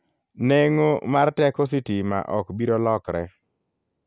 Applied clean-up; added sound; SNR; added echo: none; none; none; none.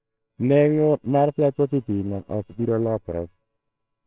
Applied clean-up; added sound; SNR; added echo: neural separator model SepFormer WHAMR!.